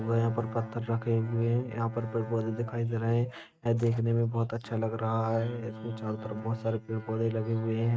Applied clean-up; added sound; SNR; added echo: neural mask model RNNoise.